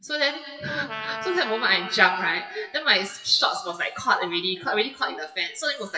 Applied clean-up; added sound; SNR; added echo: classical method WPE with log-MMSE.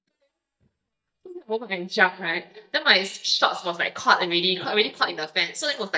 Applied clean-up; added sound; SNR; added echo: neural mask model DeepFilterNet 3.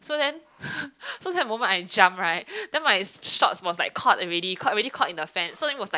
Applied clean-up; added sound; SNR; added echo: none; none; none; none.